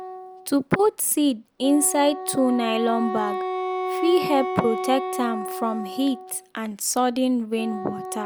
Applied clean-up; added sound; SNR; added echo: none; Wind instrument, woodwind instrument; 7 dB; none.